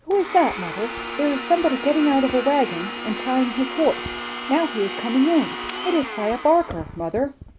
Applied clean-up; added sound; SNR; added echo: none; Domestic sounds, home sounds; 9 dB; none.